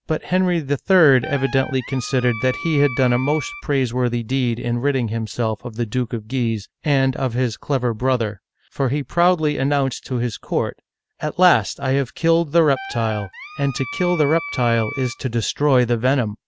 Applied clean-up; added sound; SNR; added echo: none; Wind instrument, woodwind instrument; 12 dB; none.